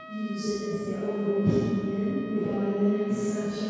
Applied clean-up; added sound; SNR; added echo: none; Trumpet; 18 dB; reverberation time 2.0 s.